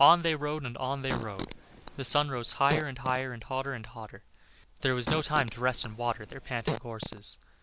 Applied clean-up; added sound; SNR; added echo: none; Fart; 8 dB; none.